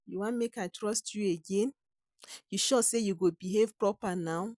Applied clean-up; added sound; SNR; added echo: none; none; none; none.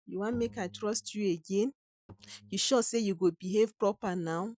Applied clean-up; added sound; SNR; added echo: neural mask model RNNoise.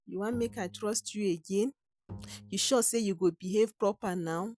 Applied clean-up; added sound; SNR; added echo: none; Bowed string instrument; 19 dB; none.